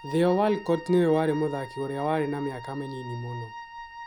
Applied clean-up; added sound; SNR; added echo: none; Wind instrument, woodwind instrument; 14 dB; none.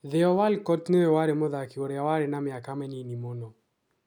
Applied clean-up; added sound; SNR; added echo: none; none; none; none.